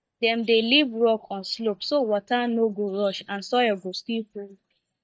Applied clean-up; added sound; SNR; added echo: neural mask model DeepFilterNet 3.